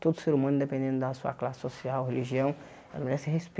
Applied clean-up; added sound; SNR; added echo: none; none; none; none.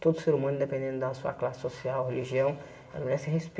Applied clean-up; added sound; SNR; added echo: none; none; none; reverberation time 1.4 s.